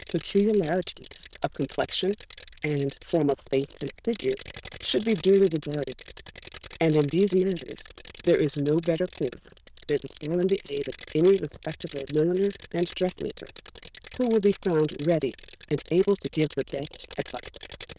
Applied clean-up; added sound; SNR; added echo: neural diffusion model UNIVERSE++.